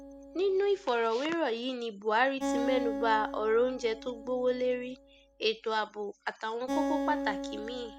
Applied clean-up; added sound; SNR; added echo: none; Acoustic guitar; 7 dB; none.